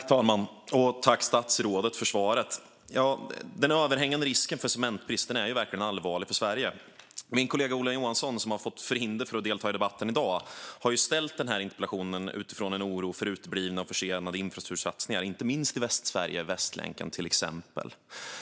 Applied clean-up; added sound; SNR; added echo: none; none; none; none.